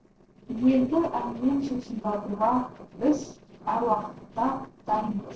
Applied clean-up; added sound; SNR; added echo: neural separator model SepFormer DNS4.